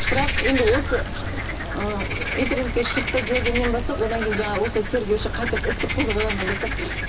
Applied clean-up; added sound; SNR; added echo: none; Frog; 0 dB; reverberation time 0.2 s.